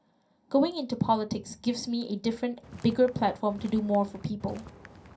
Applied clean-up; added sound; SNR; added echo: none; Walk, footsteps; 19 dB; reverberation time 0.3 s.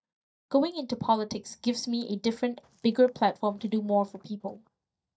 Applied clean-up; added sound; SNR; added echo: neural mask model DeepFilterNet 3.